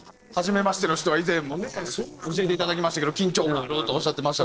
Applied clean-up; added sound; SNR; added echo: neural separator model SepFormer DNS4.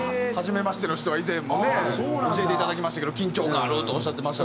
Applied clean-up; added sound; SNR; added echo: none; Engine; 12 dB; none.